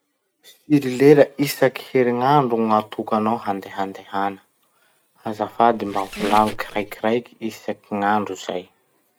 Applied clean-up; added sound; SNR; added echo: none; Squeak; 12 dB; none.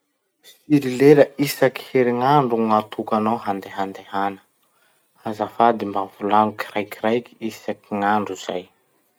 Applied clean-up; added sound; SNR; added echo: none; none; none; none.